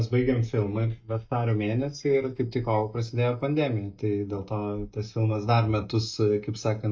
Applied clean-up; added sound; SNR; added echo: neural mask model DeepFilterNet 3.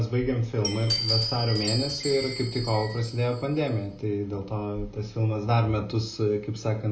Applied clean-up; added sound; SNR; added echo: none; Glass; 6 dB; reverberation time 0.3 s.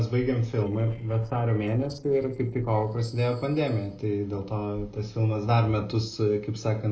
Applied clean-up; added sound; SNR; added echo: neural separator model SepFormer DNS4.